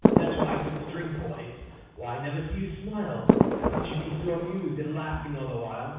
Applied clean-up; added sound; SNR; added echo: none; Fireworks; -5 dB; reverberation time 1.1 s.